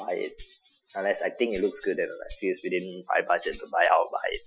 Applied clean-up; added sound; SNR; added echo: classical method Wiener filter.